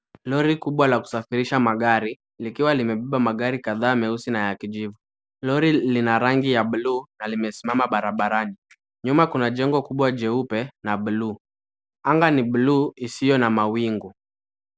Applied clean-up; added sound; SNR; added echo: none; none; none; none.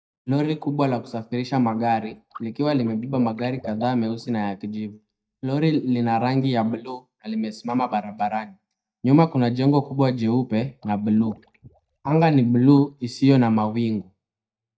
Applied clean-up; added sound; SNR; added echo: neural mask model DeepFilterNet 3.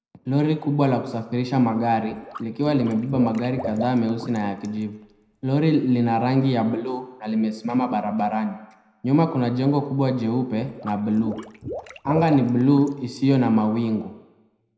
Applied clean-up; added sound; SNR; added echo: none; Liquid; 14 dB; reverberation time 0.8 s.